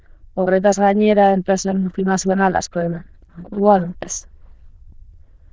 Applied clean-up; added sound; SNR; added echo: neural diffusion model UNIVERSE++.